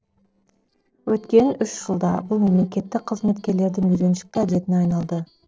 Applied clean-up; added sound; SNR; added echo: neural separator model SepFormer DNS4.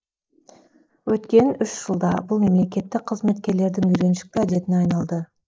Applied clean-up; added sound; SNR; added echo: neural mask model Resemble Enhance denoiser.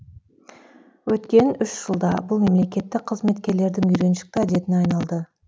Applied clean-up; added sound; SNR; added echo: none; none; none; none.